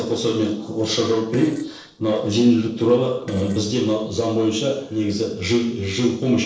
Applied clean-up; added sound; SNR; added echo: neural separator model SepFormer DNS4.